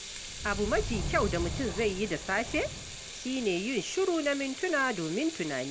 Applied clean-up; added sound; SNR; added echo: none; Subway, metro, underground + Sink (filling or washing) / Water tap, faucet; 5 dB; none.